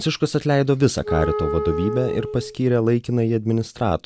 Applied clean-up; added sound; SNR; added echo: none; Wind instrument, woodwind instrument; 7 dB; none.